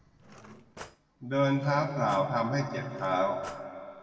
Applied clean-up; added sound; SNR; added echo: none; Cutlery, silverware / Drawer open or close; 20 dB; reverberation time 1.9 s.